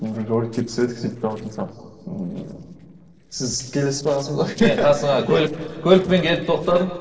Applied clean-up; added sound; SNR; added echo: neural separator model SepFormer DNS4.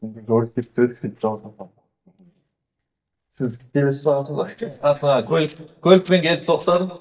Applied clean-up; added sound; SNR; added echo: neural mask model DeepFilterNet 3.